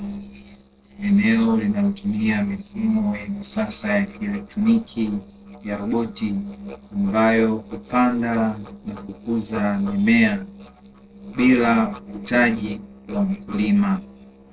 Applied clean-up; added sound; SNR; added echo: neural separator model SepFormer DNS4.